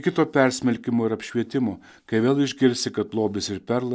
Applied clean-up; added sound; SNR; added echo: none; none; none; none.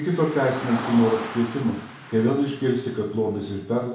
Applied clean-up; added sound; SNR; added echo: none; Car; 13 dB; reverberation time 0.6 s.